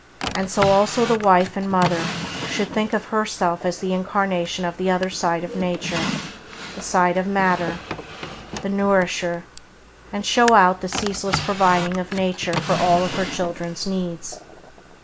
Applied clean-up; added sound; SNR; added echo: none; Drawer open or close; 9 dB; none.